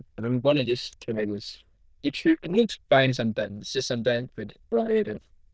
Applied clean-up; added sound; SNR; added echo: neural diffusion model UNIVERSE++.